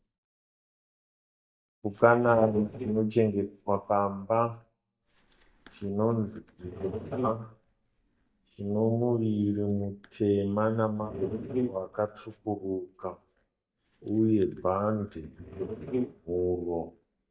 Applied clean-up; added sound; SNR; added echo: neural mask model DeepFilterNet 3.